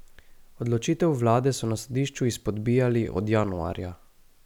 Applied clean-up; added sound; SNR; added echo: none; none; none; none.